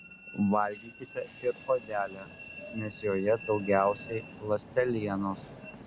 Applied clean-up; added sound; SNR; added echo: none; Train; 15 dB; none.